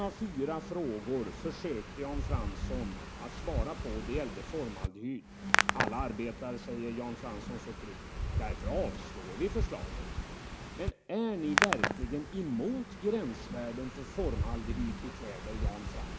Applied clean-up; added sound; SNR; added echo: none; Hands; -1 dB; none.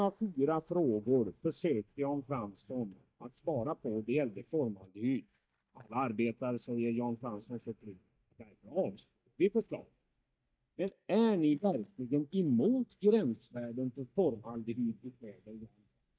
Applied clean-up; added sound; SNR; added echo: neural mask model DeepFilterNet 3.